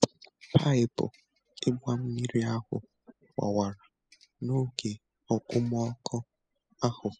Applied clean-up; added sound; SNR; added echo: classical method spectral subtraction.